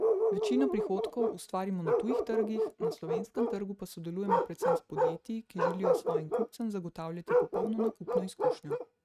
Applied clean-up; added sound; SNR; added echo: neural mask model RNNoise.